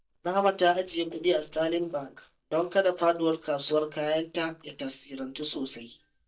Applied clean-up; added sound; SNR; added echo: neural mask model DeepFilterNet 3.